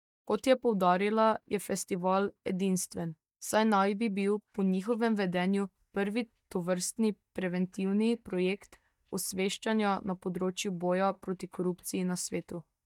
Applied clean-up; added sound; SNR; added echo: neural mask model DeepFilterNet 3.